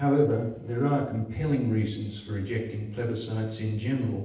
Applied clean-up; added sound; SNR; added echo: neural separator model SepFormer DNS4.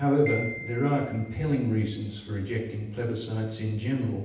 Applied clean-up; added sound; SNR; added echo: none; Marimba, xylophone; 15 dB; reverberation time 0.9 s.